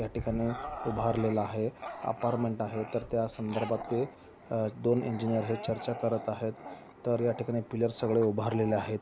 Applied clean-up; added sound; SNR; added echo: none; Bark / Growling; 12 dB; none.